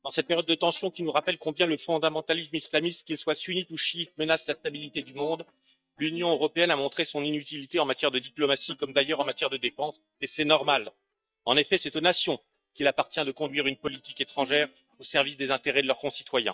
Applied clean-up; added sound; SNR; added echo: neural mask model DeepFilterNet 3.